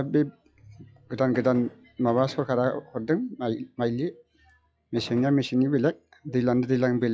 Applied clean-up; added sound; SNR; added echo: classical method log-MMSE.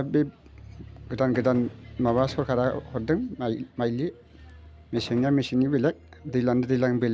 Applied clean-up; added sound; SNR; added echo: none; Gunshot, gunfire; 17 dB; none.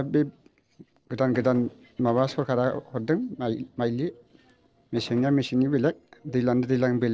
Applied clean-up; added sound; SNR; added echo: neural separator model SepFormer DNS4.